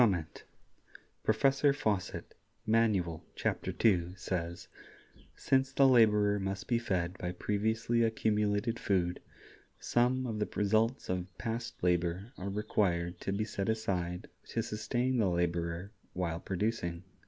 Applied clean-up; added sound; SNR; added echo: none; none; none; none.